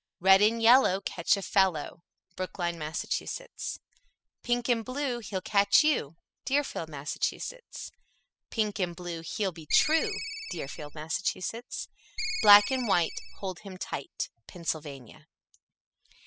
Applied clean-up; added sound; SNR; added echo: classical method spectral subtraction.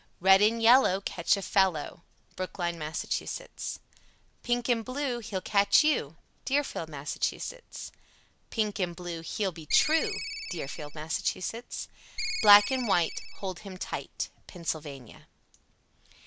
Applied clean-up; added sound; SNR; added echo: none; Ringtone; 3 dB; none.